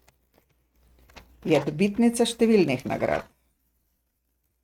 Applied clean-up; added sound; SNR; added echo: neural mask model RNNoise.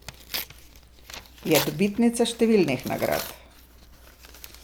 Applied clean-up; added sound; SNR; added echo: none; Tearing; 11 dB; none.